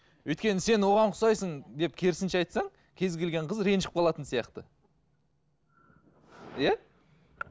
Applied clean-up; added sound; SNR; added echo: none; none; none; none.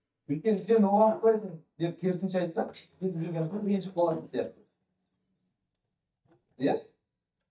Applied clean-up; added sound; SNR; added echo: neural mask model DeepFilterNet 3.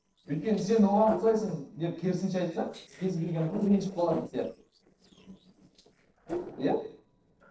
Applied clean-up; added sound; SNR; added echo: neural separator model SepFormer DNS4.